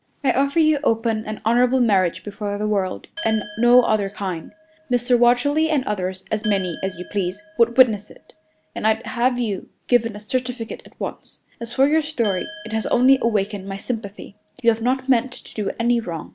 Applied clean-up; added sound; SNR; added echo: none; Glass; 8 dB; none.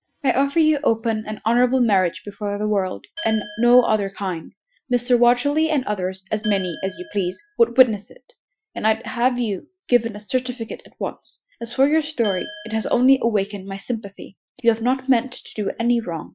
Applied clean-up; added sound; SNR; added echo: classical method Wiener filter.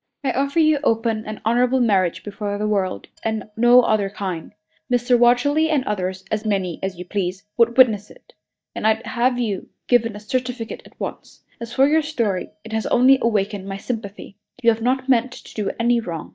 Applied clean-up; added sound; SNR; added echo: neural mask model DeepFilterNet 3.